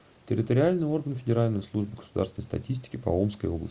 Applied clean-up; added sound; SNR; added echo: none; none; none; none.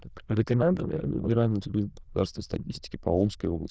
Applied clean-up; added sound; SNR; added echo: neural diffusion model UNIVERSE++.